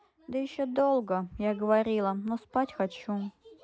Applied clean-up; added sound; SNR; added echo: none; none; none; none.